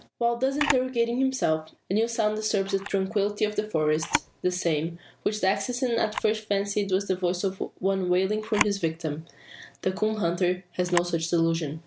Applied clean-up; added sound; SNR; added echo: none; Camera; 12 dB; none.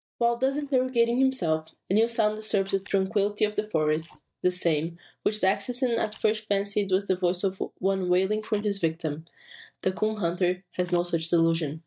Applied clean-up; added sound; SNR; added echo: neural mask model DeepFilterNet 3.